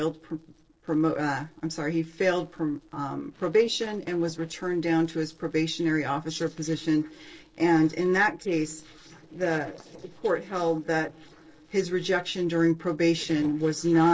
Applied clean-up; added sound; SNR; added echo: neural separator model SepFormer DNS4.